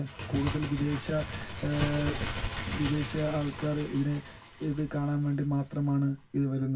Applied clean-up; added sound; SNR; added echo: none; Bird; 7 dB; reverberation time 0.4 s.